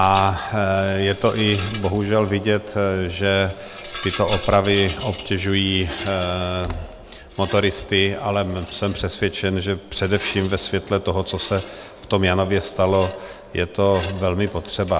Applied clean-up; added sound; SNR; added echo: none; Rattle; 15 dB; none.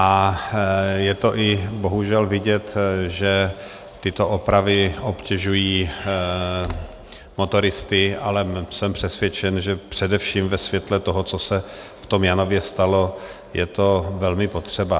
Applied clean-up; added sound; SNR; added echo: none; none; none; none.